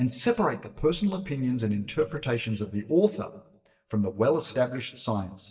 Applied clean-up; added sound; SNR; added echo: neural mask model DeepFilterNet 3.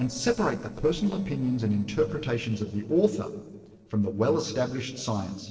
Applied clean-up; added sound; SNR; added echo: neural separator model SepFormer DNS4.